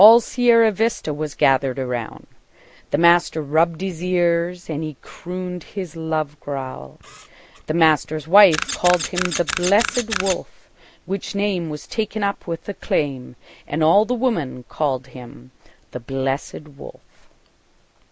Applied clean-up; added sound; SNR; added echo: none; Camera; 7 dB; none.